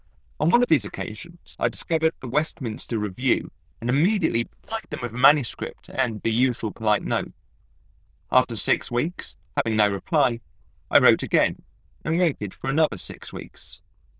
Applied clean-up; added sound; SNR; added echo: neural diffusion model UNIVERSE++.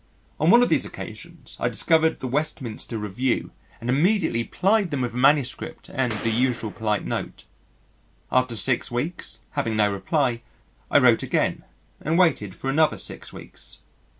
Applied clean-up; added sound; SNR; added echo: none; Boom; 11 dB; none.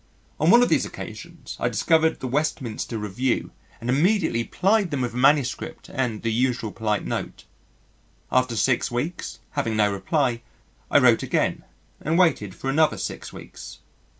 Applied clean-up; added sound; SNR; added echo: none; none; none; none.